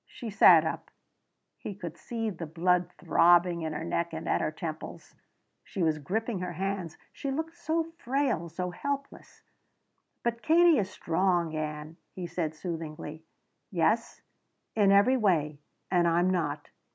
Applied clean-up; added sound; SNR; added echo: none; none; none; none.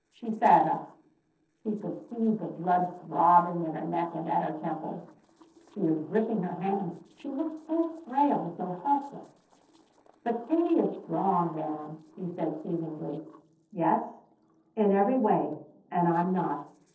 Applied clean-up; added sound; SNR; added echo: neural separator model SepFormer DNS4.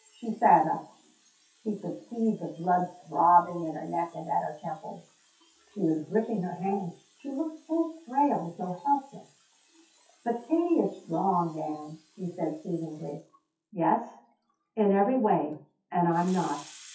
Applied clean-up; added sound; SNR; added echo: classical method WPE with log-MMSE.